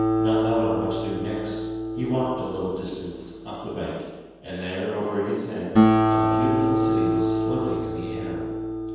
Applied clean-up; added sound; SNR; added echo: none; Acoustic guitar; -5 dB; reverberation time 1.2 s.